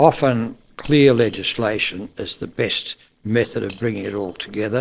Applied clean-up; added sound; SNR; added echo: neural separator model SepFormer DNS4.